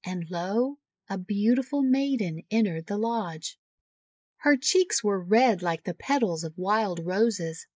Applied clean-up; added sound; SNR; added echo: neural mask model Resemble Enhance denoiser.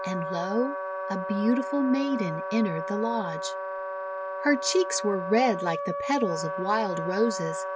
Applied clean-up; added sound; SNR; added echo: none; Wind instrument, woodwind instrument; 5 dB; none.